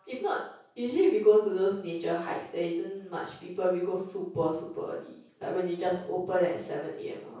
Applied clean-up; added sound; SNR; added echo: none; none; none; reverberation time 0.6 s.